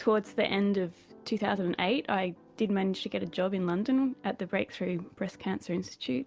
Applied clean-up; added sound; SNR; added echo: none; none; none; none.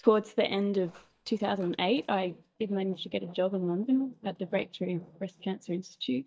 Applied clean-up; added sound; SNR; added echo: neural mask model DeepFilterNet 3.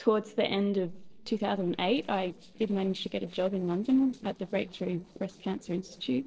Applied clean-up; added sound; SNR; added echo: neural separator model SepFormer DNS4.